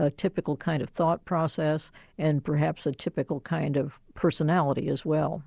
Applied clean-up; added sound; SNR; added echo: none; none; none; none.